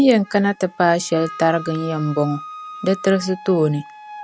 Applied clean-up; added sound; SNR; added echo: none; Wind instrument, woodwind instrument; 16 dB; none.